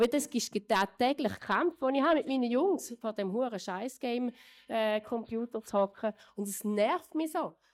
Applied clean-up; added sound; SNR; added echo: neural mask model DeepFilterNet 3.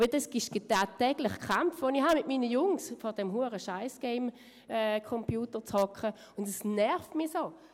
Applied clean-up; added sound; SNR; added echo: none; none; none; none.